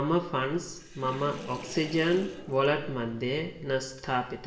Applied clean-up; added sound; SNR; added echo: none; Sink (filling or washing) / Water; 17 dB; reverberation time 0.8 s.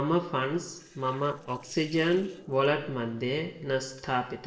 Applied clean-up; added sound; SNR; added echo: neural separator model SepFormer DNS4.